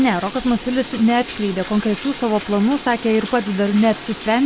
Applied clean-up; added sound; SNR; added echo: none; Bathtub (filling or washing); 13 dB; none.